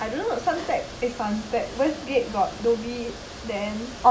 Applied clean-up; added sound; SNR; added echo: none; none; none; none.